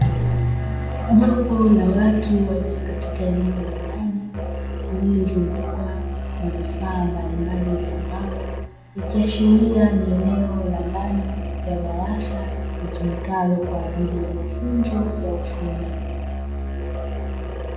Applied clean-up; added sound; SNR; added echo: none; Musical instrument; 4 dB; reverberation time 1.0 s.